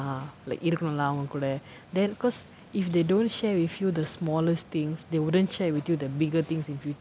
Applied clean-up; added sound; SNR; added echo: none; none; none; none.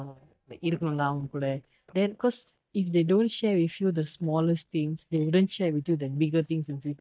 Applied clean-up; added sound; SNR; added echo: neural mask model DeepFilterNet 3.